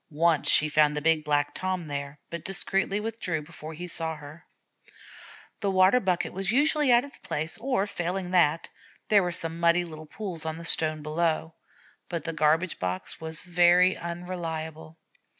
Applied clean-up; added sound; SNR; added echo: none; none; none; none.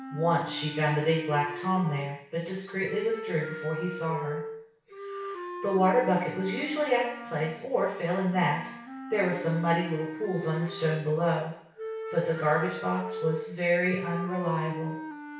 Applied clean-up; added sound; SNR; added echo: none; Wind instrument, woodwind instrument; 10 dB; reverberation time 0.6 s.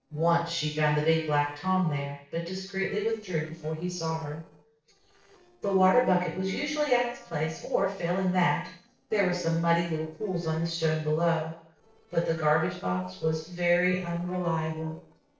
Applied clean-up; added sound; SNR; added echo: neural separator model SepFormer DNS4.